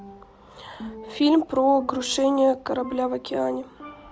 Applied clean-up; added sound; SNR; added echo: none; Percussion; 19 dB; none.